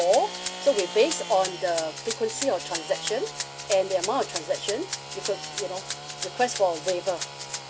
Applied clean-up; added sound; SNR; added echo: none; Rattle (instrument) + Sawing / Engine; 8 dB; none.